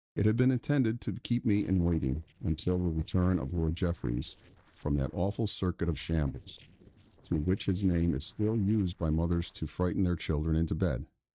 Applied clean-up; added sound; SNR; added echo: neural separator model SepFormer DNS4.